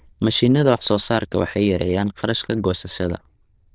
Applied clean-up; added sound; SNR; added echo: neural diffusion model UNIVERSE++.